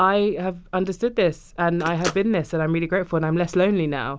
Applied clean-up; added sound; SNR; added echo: none; Telephone; 18 dB; none.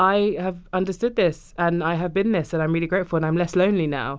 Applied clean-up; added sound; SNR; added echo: none; none; none; none.